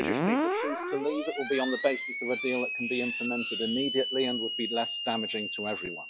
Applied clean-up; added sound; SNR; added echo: classical method log-MMSE.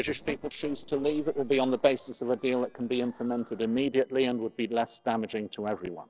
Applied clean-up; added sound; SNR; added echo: neural separator model SepFormer DNS4.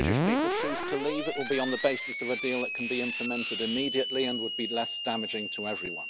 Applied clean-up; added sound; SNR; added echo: none; Screech; 0 dB; none.